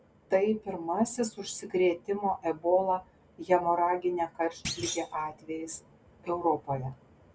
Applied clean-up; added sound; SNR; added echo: none; Thump, thud; 9 dB; none.